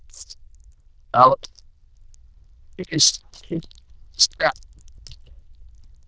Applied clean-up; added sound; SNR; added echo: neural diffusion model UNIVERSE++.